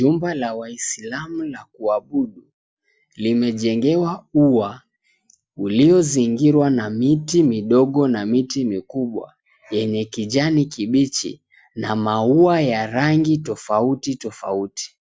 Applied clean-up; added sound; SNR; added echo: none; none; none; none.